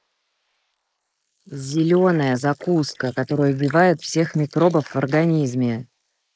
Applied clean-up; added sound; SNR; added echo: neural mask model Resemble Enhance denoiser.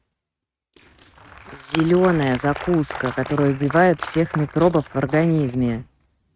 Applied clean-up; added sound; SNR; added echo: neural mask model RNNoise.